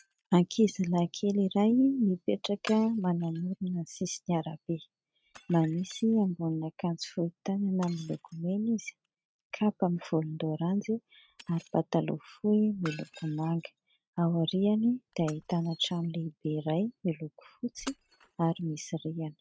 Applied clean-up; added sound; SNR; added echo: neural mask model RNNoise.